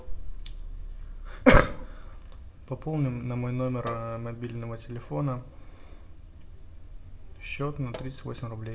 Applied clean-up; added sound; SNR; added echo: none; Sink (filling or washing); 16 dB; reverberation time 0.5 s.